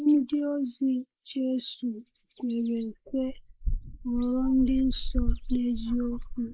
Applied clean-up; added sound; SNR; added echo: neural mask model Resemble Enhance denoiser.